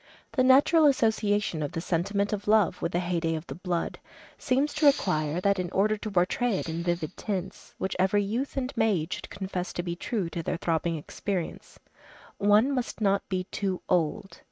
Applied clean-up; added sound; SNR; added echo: neural mask model RNNoise.